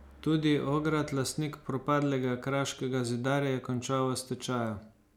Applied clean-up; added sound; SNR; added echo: none; none; none; none.